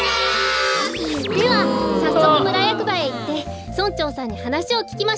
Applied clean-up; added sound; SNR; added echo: none; Gasp; 0 dB; none.